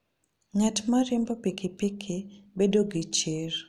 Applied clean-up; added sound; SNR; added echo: none; none; none; none.